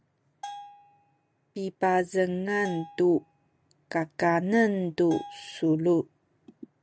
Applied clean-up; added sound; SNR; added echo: none; Bell; 18 dB; none.